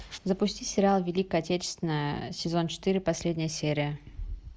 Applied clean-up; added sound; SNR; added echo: none; none; none; none.